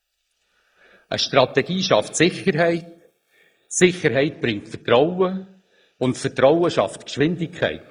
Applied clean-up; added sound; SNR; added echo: neural mask model Resemble Enhance denoiser.